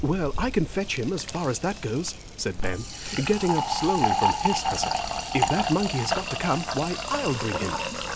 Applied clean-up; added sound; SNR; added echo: none; Fill (with liquid); 1 dB; none.